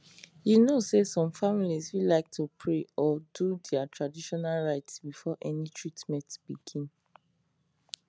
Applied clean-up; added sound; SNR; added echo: none; none; none; none.